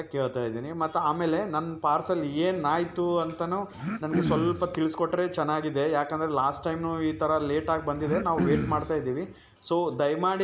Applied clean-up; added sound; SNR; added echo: none; Cough; 4 dB; none.